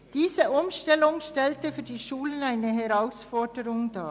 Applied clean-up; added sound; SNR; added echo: none; none; none; none.